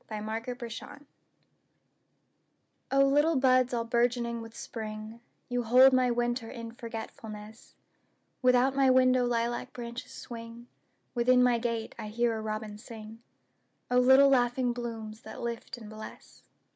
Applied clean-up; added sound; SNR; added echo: none; none; none; none.